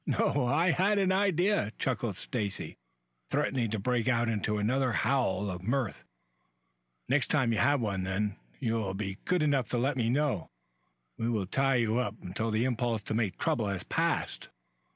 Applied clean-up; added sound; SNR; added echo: none; none; none; none.